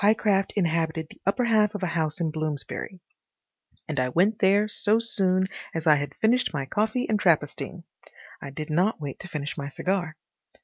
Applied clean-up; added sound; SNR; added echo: none; none; none; none.